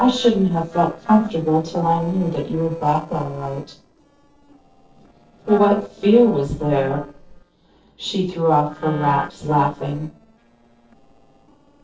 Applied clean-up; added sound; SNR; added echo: neural separator model SepFormer DNS4.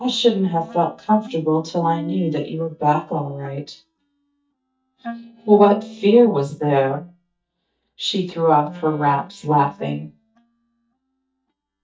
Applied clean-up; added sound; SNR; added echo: neural mask model DeepFilterNet 3.